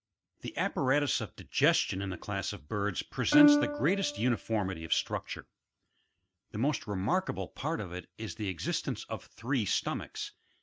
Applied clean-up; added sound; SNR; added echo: neural mask model RNNoise.